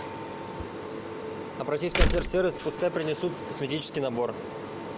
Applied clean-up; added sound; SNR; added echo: none; Slam; -4 dB; none.